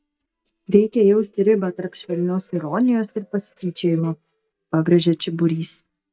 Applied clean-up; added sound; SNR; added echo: neural mask model DeepFilterNet 3.